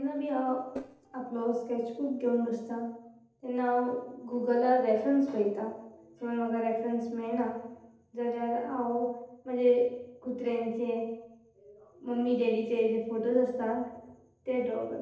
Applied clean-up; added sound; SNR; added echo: neural separator model SepFormer DNS4.